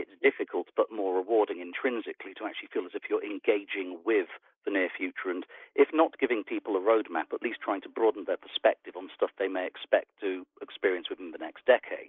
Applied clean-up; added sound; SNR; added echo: neural mask model Resemble Enhance denoiser.